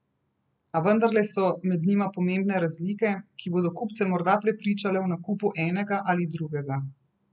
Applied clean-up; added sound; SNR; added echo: none; none; none; none.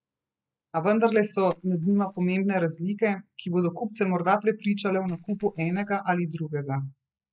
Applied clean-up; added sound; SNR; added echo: neural mask model DeepFilterNet 3.